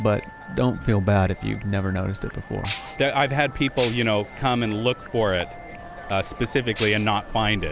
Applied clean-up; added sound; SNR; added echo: none; Rattle (instrument); -2 dB; none.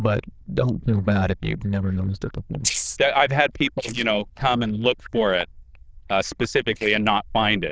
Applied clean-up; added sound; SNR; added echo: neural diffusion model UNIVERSE++.